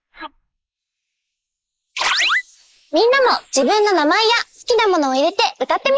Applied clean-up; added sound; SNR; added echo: neural mask model Resemble Enhance denoiser.